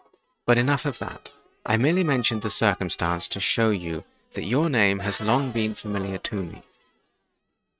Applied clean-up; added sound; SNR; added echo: neural mask model RNNoise.